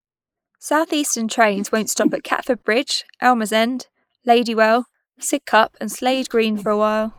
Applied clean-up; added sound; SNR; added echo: neural mask model Resemble Enhance denoiser.